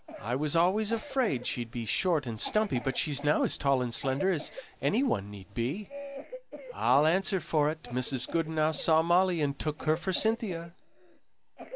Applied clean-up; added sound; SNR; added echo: none; Cough; 16 dB; none.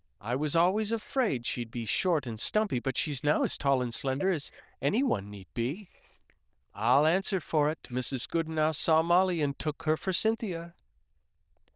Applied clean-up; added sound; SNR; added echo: neural diffusion model UNIVERSE++.